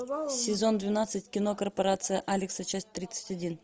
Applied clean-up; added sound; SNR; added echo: none; none; none; none.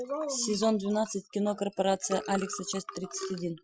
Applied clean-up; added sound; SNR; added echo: classical method Wiener filter.